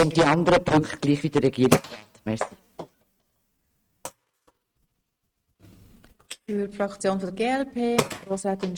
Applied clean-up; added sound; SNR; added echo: neural mask model RNNoise.